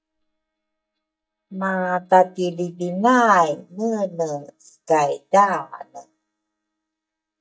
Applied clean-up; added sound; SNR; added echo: neural mask model DeepFilterNet 3.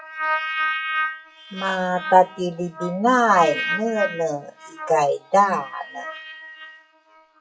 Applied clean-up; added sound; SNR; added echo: classical method WPE with log-MMSE.